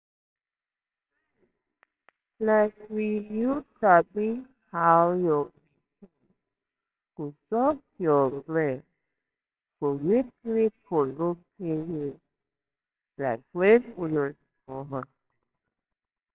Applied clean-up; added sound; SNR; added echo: neural separator model SepFormer WHAMR!.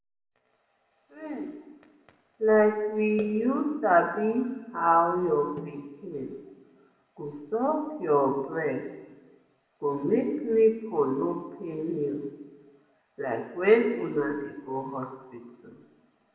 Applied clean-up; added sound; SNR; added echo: none; Snare drum; 20 dB; reverberation time 1.1 s.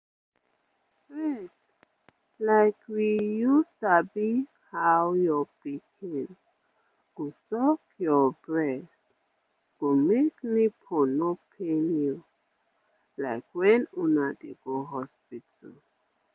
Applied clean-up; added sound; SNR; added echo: none; none; none; none.